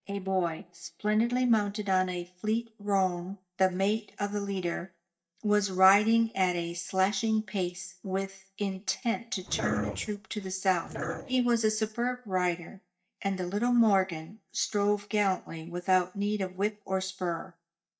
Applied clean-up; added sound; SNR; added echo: neural mask model DeepFilterNet 3.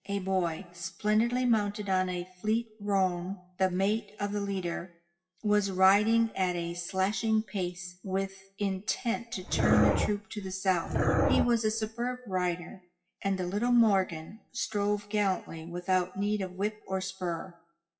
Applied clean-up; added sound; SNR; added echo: classical method WPE with log-MMSE.